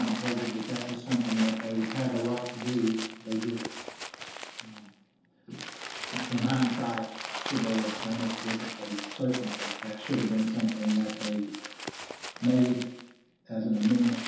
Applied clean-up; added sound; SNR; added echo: none; Crumpling, crinkling; 9 dB; reverberation time 0.8 s.